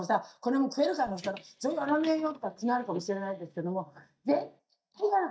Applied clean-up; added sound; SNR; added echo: neural mask model DeepFilterNet 3.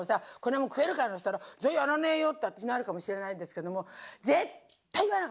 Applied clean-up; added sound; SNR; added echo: none; none; none; none.